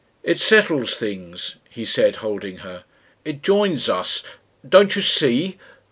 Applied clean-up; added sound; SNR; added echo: none; none; none; none.